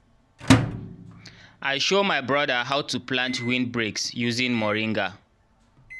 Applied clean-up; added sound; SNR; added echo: none; Microwave oven; 4 dB; none.